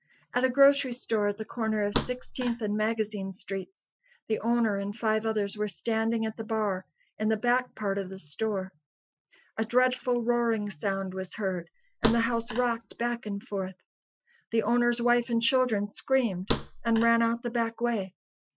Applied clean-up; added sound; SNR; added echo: classical method Wiener filter.